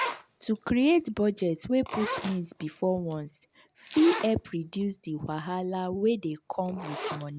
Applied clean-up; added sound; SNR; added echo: none; Zipper (clothing); 10 dB; none.